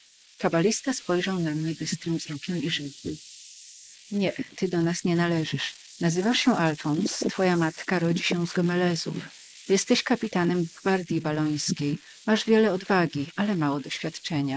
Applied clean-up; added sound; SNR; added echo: neural mask model Resemble Enhance denoiser.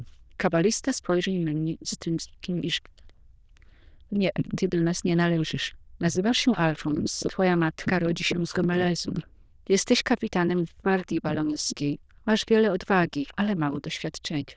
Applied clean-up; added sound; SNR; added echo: neural diffusion model UNIVERSE++.